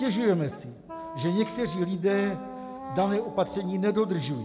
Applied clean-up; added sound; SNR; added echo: none; Tambourine + Wind instrument, woodwind instrument; 13 dB; none.